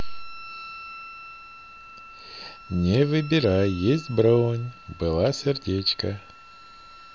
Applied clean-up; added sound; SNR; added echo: none; Wind instrument, woodwind instrument; 18 dB; none.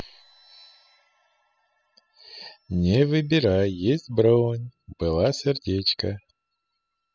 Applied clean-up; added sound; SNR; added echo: classical method spectral subtraction.